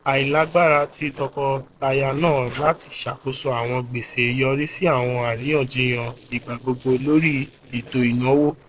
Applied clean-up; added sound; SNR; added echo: neural separator model SepFormer DNS4.